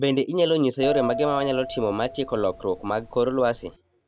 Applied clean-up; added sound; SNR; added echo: none; Bell; 10 dB; none.